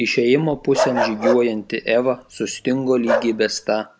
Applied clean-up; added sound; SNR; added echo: none; Bark; 5 dB; none.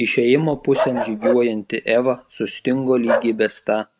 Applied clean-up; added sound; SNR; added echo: neural mask model RNNoise.